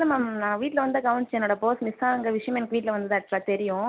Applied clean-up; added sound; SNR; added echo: none; none; none; none.